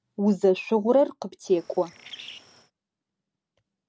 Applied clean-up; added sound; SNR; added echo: none; Bird; 20 dB; none.